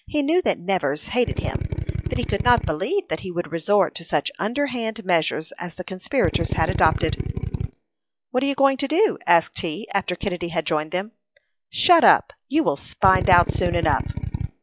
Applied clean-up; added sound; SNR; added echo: classical method log-MMSE.